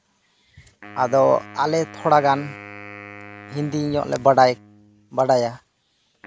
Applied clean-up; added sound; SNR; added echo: none; Wind instrument, woodwind instrument; 20 dB; none.